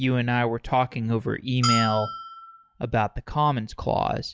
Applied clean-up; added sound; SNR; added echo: classical method log-MMSE.